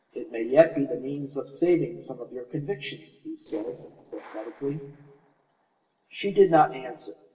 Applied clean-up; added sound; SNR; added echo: neural separator model SepFormer DNS4.